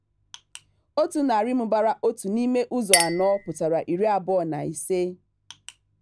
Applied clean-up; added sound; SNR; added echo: none; Chink, clink; 8 dB; none.